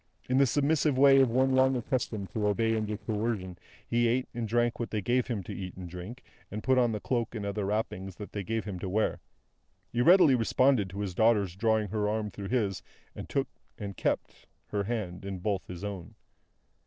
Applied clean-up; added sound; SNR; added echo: neural separator model SepFormer DNS4.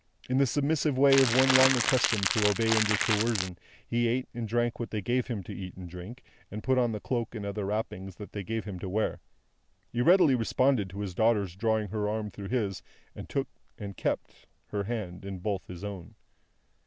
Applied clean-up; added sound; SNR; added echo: none; Crackle; 0 dB; none.